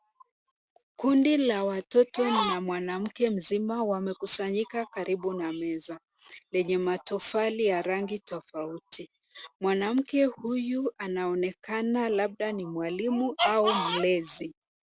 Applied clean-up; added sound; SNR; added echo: none; none; none; none.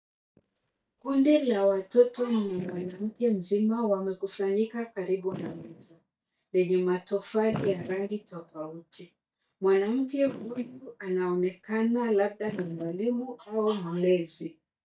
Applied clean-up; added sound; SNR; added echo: neural mask model DeepFilterNet 3.